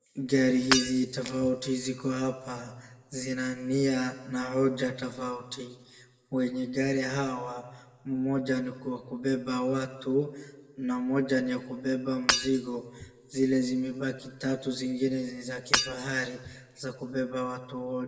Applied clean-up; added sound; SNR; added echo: none; Shatter / Hammer; 2 dB; reverberation time 1.1 s.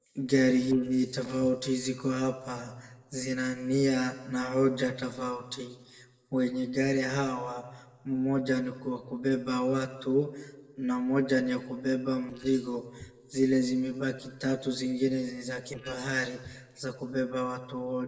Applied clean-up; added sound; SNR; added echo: neural separator model SepFormer DNS4.